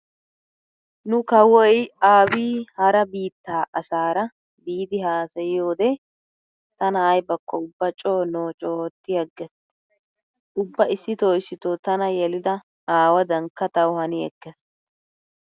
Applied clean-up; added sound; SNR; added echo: none; none; none; none.